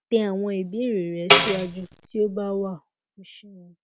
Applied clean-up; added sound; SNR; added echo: none; Tambourine; -4 dB; none.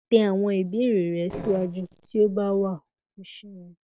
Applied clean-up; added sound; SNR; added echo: neural separator model SepFormer DNS4.